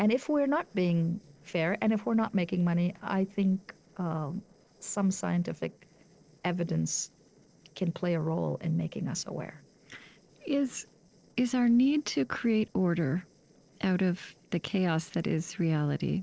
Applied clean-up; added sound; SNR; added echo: neural separator model SepFormer DNS4.